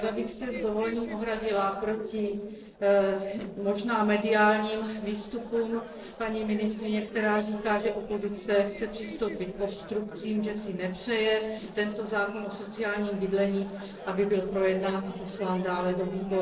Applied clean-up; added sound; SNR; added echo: neural separator model SepFormer DNS4.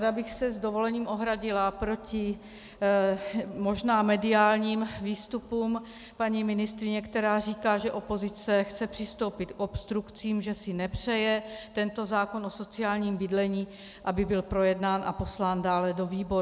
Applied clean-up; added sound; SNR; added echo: none; none; none; none.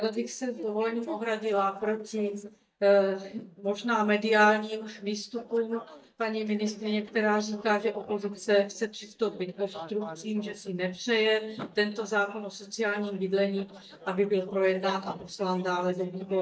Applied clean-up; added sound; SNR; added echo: neural mask model DeepFilterNet 3.